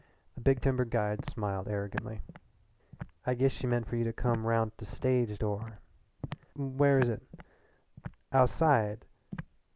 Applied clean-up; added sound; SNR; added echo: none; Walk, footsteps; 15 dB; none.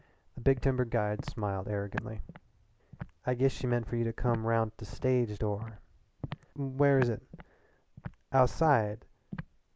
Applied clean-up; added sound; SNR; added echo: neural mask model Resemble Enhance denoiser.